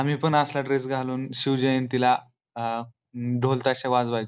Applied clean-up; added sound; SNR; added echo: none; none; none; none.